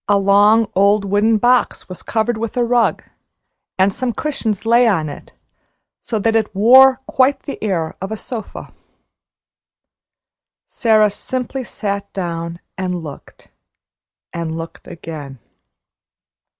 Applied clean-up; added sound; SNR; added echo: none; none; none; none.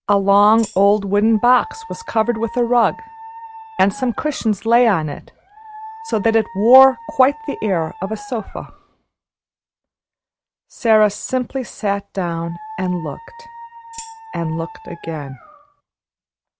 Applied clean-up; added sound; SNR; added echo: none; Dog + Tambourine; 17 dB; none.